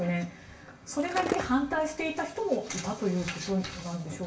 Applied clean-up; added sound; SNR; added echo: none; Skateboard; 2 dB; reverberation time 0.3 s.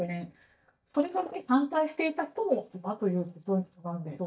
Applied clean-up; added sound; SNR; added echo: neural mask model DeepFilterNet 3.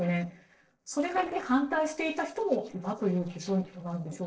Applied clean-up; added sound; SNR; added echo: neural separator model SepFormer DNS4.